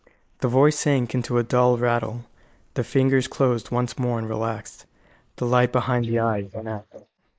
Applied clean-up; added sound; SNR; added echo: neural mask model Resemble Enhance denoiser.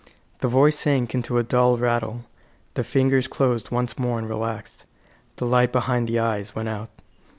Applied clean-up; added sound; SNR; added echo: none; none; none; none.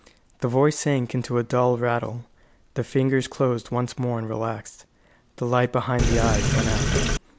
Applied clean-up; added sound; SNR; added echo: none; Sink (filling or washing); -3 dB; none.